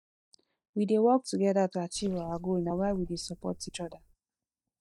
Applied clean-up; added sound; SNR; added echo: neural mask model DeepFilterNet 3.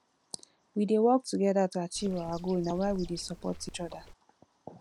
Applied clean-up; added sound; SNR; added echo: none; Bird; 16 dB; none.